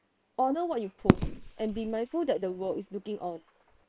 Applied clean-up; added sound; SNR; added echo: neural separator model SepFormer WHAM!.